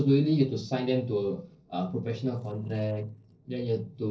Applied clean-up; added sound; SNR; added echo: neural separator model SepFormer DNS4.